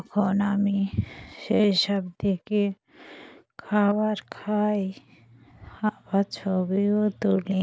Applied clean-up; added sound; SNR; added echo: none; none; none; none.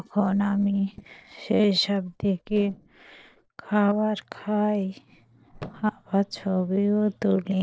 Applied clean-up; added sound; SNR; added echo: neural separator model SepFormer DNS4.